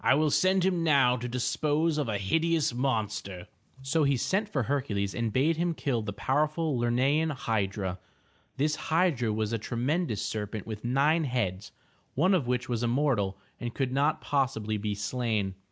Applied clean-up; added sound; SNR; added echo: none; none; none; none.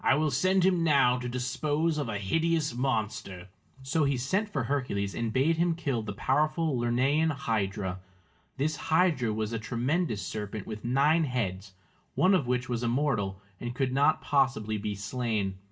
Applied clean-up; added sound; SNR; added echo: none; none; none; reverberation time 0.2 s.